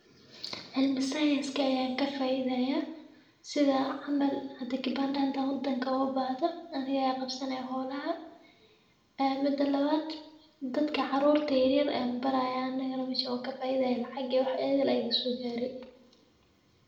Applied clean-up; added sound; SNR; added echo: none; none; none; reverberation time 0.7 s.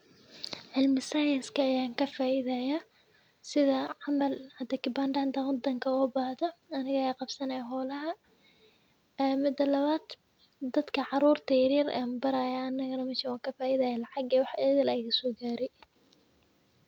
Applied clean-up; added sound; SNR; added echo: none; none; none; none.